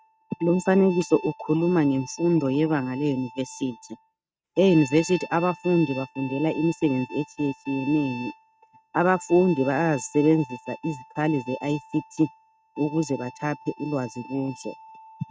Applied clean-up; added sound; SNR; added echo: neural mask model RNNoise.